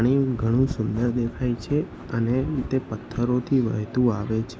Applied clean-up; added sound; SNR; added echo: none; Wind; 16 dB; none.